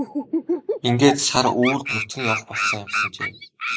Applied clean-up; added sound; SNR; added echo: neural mask model Resemble Enhance denoiser.